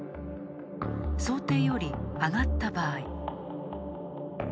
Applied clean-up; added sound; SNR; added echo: none; none; none; none.